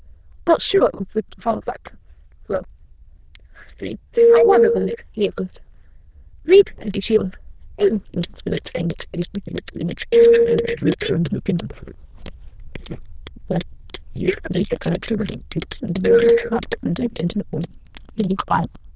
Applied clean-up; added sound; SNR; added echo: neural diffusion model UNIVERSE++.